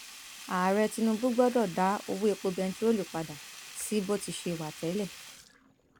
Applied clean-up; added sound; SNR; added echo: none; Sink (filling or washing); 16 dB; none.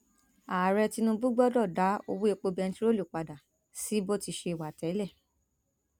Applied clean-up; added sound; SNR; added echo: none; none; none; none.